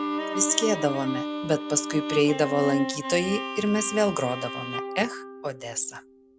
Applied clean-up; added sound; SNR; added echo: none; Bowed string instrument; 6 dB; none.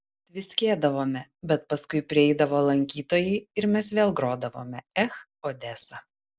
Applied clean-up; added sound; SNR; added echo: none; none; none; none.